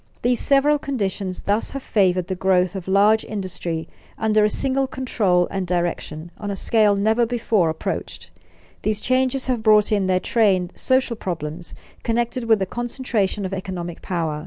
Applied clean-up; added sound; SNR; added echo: none; none; none; none.